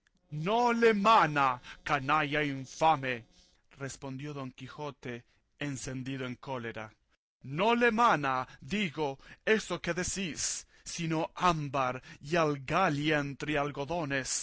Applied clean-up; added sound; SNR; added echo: neural separator model SepFormer DNS4.